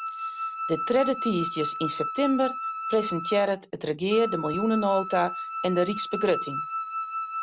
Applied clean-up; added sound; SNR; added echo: none; Wind instrument, woodwind instrument; 6 dB; none.